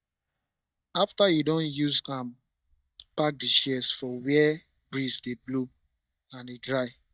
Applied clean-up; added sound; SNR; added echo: neural mask model DeepFilterNet 3.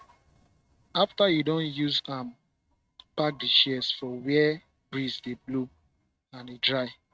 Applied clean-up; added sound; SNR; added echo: neural mask model RNNoise.